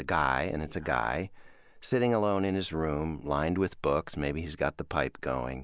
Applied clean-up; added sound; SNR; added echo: none; none; none; none.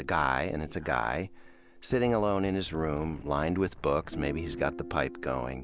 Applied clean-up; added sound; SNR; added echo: none; Guitar + Wind; 14 dB; none.